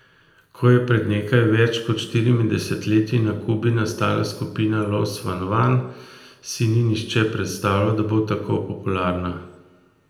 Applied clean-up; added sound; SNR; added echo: none; none; none; reverberation time 0.7 s.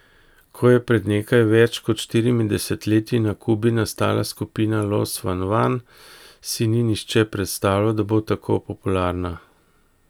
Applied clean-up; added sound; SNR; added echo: none; none; none; none.